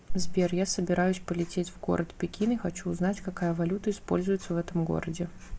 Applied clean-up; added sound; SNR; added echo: none; none; none; none.